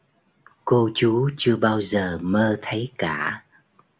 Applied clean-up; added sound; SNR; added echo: none; none; none; none.